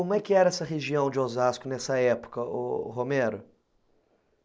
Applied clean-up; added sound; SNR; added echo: neural mask model Resemble Enhance denoiser.